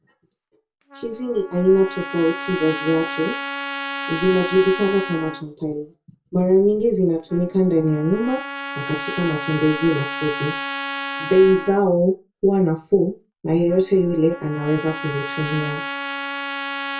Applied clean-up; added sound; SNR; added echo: none; Trumpet; 10 dB; reverberation time 0.2 s.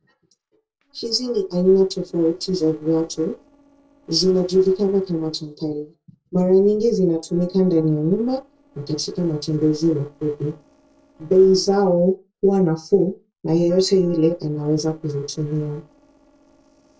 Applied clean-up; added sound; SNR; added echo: neural separator model SepFormer DNS4.